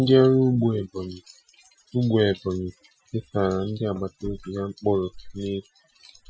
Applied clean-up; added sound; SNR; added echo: classical method Wiener filter.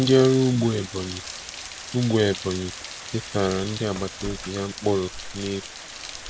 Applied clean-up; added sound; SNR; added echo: none; Rain; 12 dB; none.